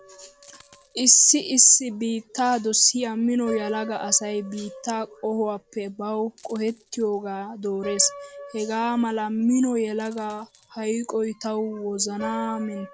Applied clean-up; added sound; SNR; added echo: none; Piano + Coin (dropping); 19 dB; none.